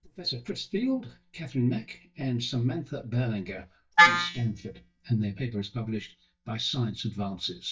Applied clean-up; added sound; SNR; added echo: neural mask model DeepFilterNet 3.